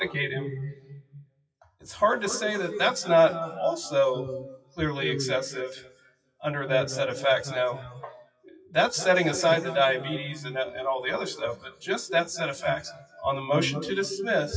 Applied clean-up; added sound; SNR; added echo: classical method WPE with log-MMSE.